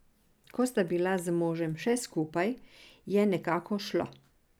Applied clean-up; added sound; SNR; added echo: none; none; none; none.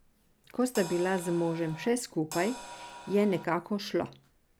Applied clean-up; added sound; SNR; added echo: none; Crash cymbal; 13 dB; none.